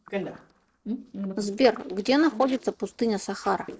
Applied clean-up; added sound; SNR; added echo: neural separator model SepFormer DNS4.